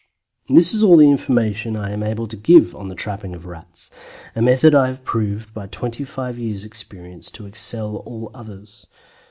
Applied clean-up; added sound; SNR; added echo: none; none; none; none.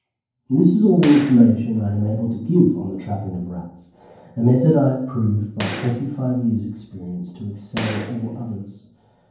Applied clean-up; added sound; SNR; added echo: none; Gunshot, gunfire; 14 dB; reverberation time 0.9 s.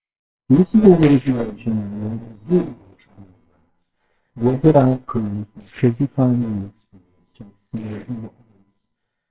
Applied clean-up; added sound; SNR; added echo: neural separator model SepFormer WHAMR!.